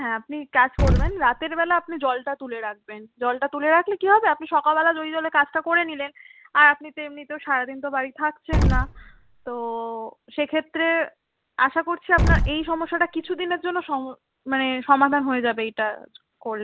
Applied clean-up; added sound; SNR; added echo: none; Explosion; 0 dB; none.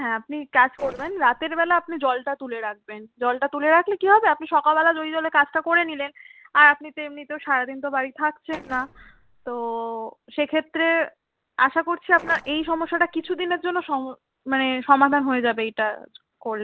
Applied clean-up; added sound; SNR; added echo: neural separator model SepFormer DNS4.